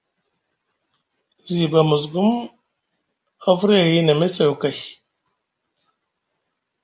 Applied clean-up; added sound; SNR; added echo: none; none; none; none.